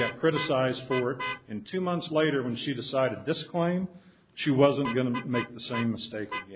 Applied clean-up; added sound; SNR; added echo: none; Vehicle horn, car horn, honking; 12 dB; none.